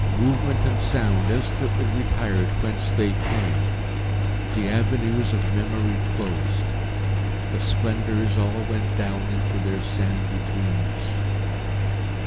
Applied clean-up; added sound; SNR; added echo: none; Engine; -5 dB; none.